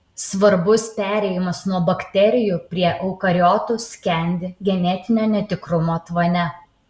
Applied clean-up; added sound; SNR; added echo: none; none; none; none.